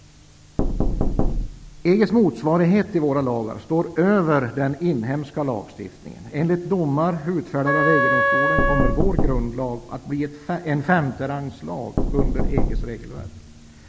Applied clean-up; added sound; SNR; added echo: none; Knock + Wind instrument, woodwind instrument; -1 dB; none.